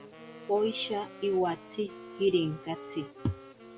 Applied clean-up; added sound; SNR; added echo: none; Wind instrument, woodwind instrument + Wind instrument, woodwind instrument; 15 dB; none.